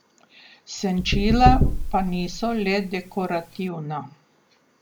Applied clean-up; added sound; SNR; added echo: none; Knock / Wood; 0 dB; none.